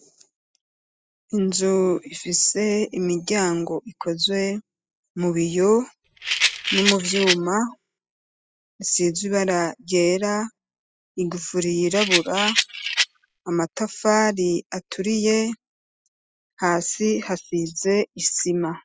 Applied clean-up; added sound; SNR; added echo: classical method spectral subtraction.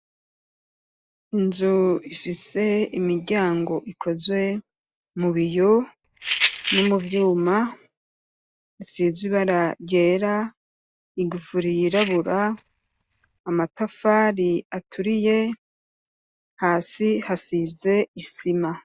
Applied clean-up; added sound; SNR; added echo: neural mask model DeepFilterNet 3.